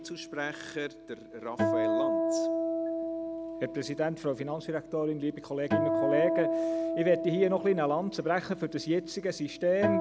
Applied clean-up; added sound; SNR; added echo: none; Acoustic guitar; 1 dB; none.